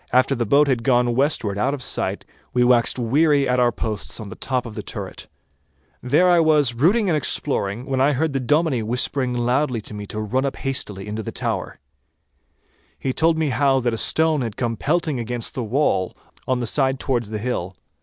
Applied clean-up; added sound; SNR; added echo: none; none; none; none.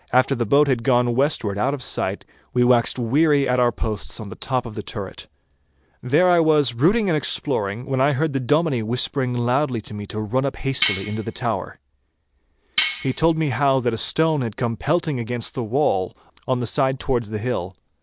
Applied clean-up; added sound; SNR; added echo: none; Cutlery, silverware; 6 dB; none.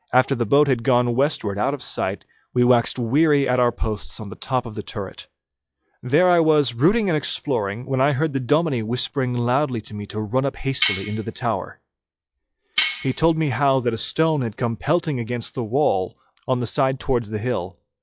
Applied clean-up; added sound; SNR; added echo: classical method log-MMSE.